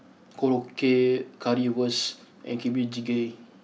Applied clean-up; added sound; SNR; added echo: none; none; none; none.